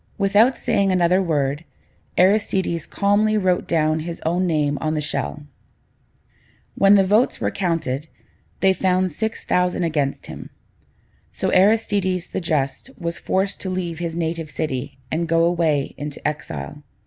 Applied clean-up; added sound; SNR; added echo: none; none; none; none.